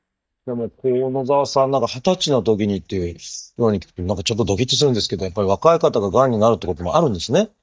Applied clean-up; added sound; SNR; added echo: neural mask model DeepFilterNet 3.